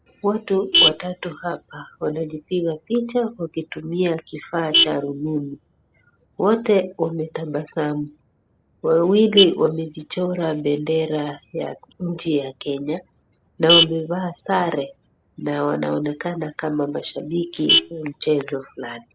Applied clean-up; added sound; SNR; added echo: none; Vehicle horn, car horn, honking; 5 dB; none.